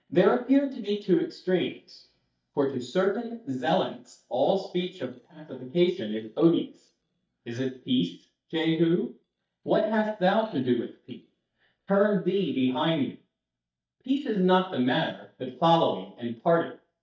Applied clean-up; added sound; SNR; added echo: neural mask model DeepFilterNet 3.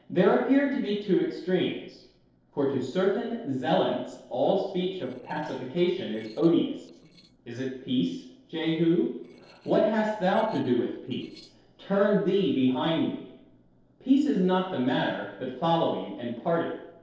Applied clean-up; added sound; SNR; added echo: neural separator model SepFormer DNS4.